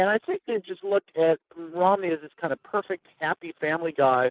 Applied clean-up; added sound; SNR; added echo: neural mask model Resemble Enhance denoiser.